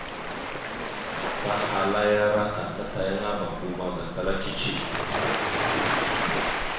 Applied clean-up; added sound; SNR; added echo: none; Waves, surf; 0 dB; reverberation time 1.0 s.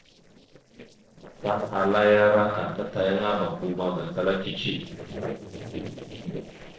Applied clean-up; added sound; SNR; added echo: neural separator model SepFormer DNS4.